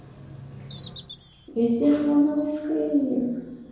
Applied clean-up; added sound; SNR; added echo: none; Bird vocalization, bird call, bird song; 19 dB; reverberation time 1.0 s.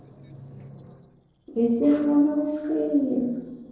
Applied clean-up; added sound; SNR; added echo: neural separator model SepFormer DNS4.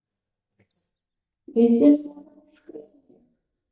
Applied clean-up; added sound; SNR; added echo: neural mask model DeepFilterNet 3.